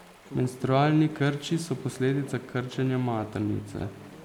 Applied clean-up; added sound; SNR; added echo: none; Chatter / Stream; 18 dB; none.